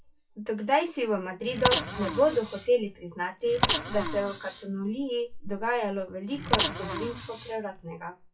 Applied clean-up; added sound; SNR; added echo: classical method WPE with log-MMSE.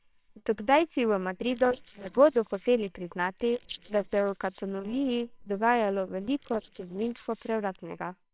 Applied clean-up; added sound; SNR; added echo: neural separator model SepFormer WHAMR!.